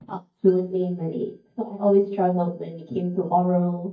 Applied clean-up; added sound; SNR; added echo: neural mask model DeepFilterNet 3.